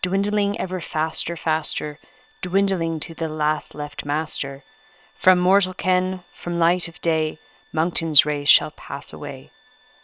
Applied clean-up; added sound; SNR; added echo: neural separator model SepFormer WHAM!.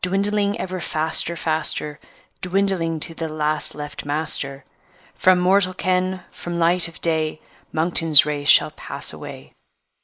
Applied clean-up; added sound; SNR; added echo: neural mask model Resemble Enhance denoiser.